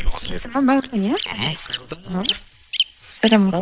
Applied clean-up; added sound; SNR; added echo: neural separator model SepFormer WHAM!.